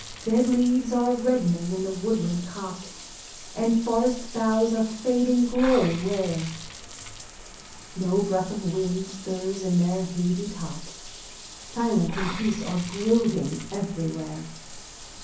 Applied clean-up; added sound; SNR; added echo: none; Bathtub (filling or washing) / Water; 13 dB; reverberation time 0.6 s.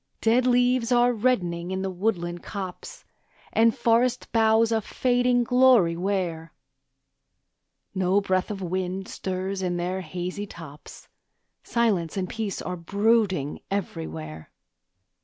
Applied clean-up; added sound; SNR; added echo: none; none; none; none.